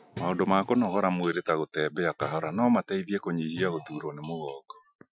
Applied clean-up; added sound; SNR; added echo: classical method Wiener filter.